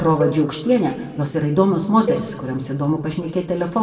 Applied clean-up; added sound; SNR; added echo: none; Cowbell; 11 dB; reverberation time 1.5 s.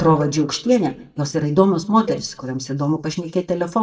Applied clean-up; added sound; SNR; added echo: neural mask model DeepFilterNet 3.